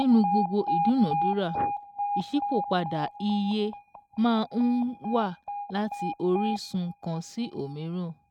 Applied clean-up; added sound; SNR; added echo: neural mask model RNNoise.